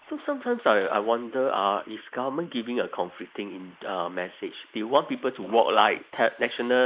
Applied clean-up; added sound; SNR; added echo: neural mask model Resemble Enhance denoiser.